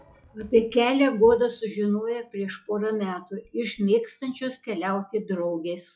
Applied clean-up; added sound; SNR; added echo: classical method log-MMSE.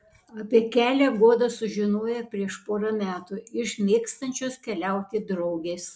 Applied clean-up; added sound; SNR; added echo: none; none; none; none.